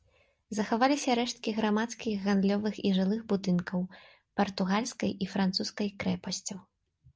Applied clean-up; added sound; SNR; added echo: none; none; none; none.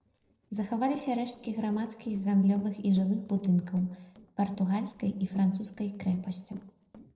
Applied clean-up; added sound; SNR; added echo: neural separator model SepFormer DNS4.